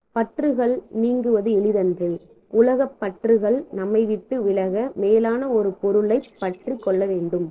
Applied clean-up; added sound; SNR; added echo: neural separator model SepFormer DNS4.